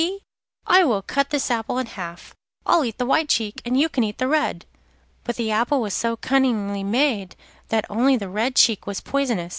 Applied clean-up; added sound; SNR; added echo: none; none; none; none.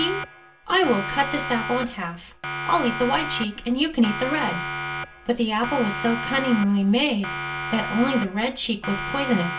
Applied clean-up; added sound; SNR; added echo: none; Siren; 7 dB; reverberation time 0.2 s.